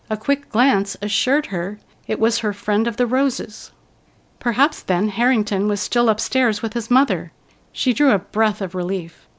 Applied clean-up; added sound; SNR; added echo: none; none; none; none.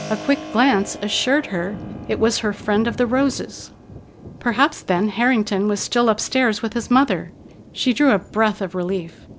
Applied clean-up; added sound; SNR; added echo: none; Thunder + Keyboard (musical); 16 dB; none.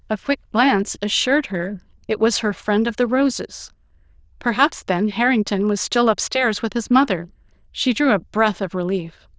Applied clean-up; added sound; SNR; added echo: neural diffusion model UNIVERSE++.